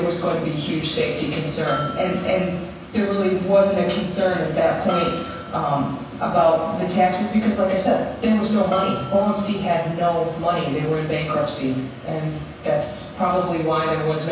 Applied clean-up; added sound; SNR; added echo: none; Bell; 13 dB; reverberation time 0.7 s.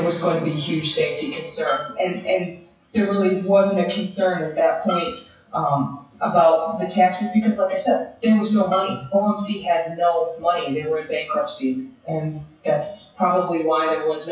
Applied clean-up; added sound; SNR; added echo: classical method WPE with log-MMSE.